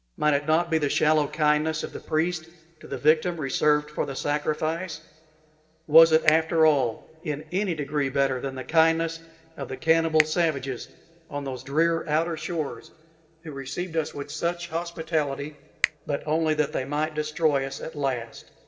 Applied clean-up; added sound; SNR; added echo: none; Finger snapping; 11 dB; reverberation time 2.8 s.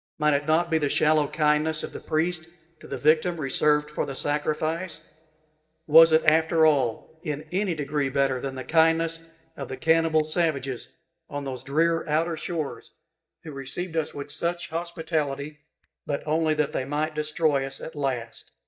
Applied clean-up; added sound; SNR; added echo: neural mask model DeepFilterNet 3.